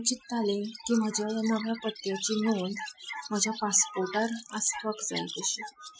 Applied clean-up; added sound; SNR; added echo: classical method Wiener filter.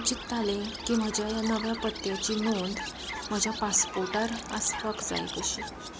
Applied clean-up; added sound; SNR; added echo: none; Chirp, tweet; 8 dB; none.